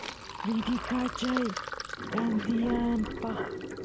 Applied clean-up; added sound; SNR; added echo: none; Sink (filling or washing); 5 dB; none.